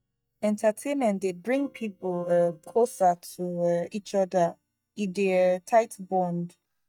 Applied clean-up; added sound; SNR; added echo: neural mask model DeepFilterNet 3.